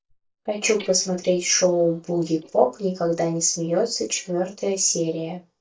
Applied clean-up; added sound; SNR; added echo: neural mask model DeepFilterNet 3.